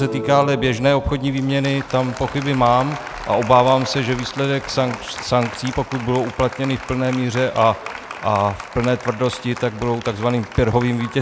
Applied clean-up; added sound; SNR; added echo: none; Applause; 13 dB; none.